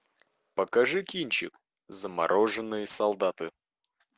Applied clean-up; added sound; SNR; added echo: none; none; none; none.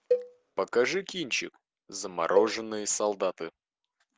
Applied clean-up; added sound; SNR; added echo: none; Cowbell; 4 dB; none.